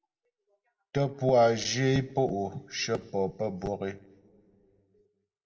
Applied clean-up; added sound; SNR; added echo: none; none; none; reverberation time 0.6 s.